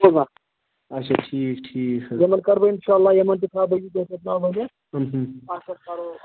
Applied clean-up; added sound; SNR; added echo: none; none; none; none.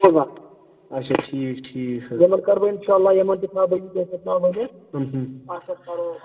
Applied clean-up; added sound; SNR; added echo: none; none; none; reverberation time 0.8 s.